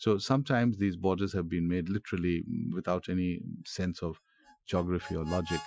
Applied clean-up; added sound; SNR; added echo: classical method Wiener filter.